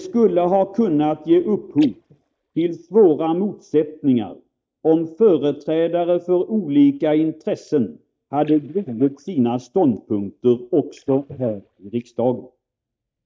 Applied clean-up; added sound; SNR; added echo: neural mask model DeepFilterNet 3.